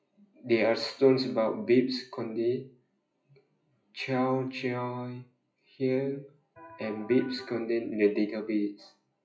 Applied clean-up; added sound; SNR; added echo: classical method WPE with log-MMSE.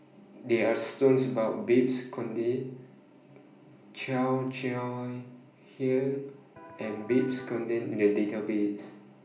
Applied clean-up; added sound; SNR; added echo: none; Electric guitar; 17 dB; reverberation time 0.5 s.